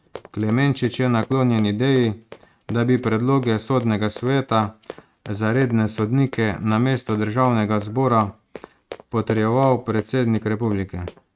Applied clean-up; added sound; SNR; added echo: neural mask model RNNoise.